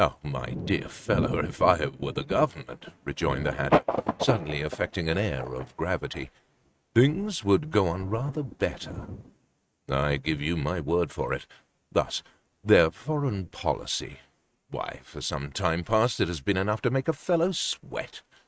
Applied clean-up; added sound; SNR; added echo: neural mask model RNNoise.